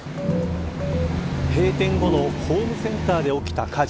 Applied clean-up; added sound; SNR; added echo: none; none; none; none.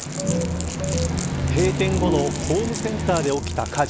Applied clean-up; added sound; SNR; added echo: none; Crackle; 13 dB; none.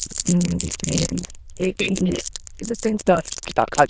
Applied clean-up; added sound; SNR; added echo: neural diffusion model UNIVERSE++.